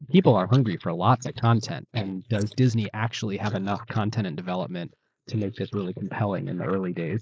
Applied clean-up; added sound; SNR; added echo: neural mask model Resemble Enhance denoiser.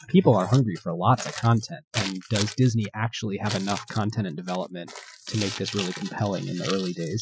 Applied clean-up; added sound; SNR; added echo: classical method Wiener filter.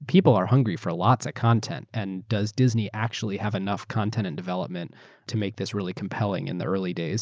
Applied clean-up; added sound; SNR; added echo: none; none; none; none.